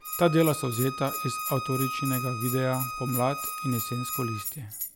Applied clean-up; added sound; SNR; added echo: none; Bell + Bowed string instrument; 6 dB; none.